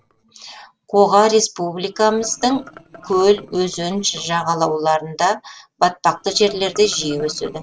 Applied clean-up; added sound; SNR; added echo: neural separator model SepFormer DNS4.